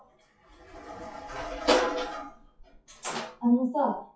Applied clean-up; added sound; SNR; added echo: classical method WPE with log-MMSE.